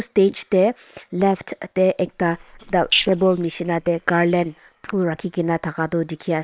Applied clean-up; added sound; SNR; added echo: neural separator model SepFormer WHAM!.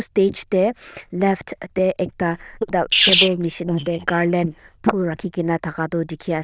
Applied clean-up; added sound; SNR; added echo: neural diffusion model UNIVERSE++.